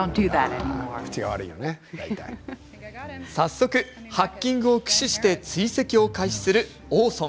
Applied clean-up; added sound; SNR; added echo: none; none; none; none.